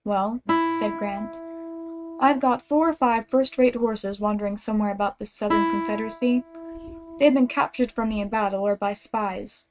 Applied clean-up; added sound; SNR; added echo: neural mask model RNNoise.